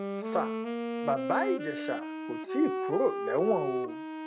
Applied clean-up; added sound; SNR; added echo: none; Wind instrument, woodwind instrument; 2 dB; none.